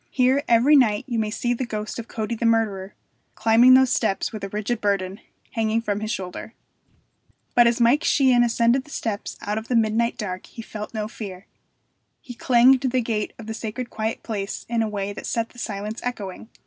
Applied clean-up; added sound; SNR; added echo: none; none; none; none.